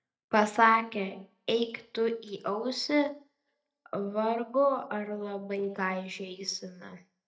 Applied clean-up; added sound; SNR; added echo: neural mask model DeepFilterNet 3.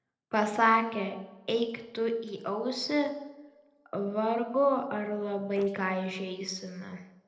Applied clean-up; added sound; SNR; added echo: neural separator model SepFormer DNS4.